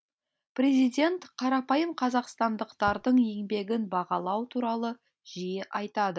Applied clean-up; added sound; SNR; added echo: none; Thump, thud; 19 dB; none.